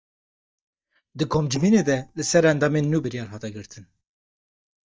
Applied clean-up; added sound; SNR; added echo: neural mask model DeepFilterNet 3.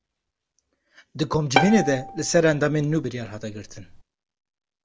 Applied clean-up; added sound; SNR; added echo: none; Bowed string instrument; 4 dB; none.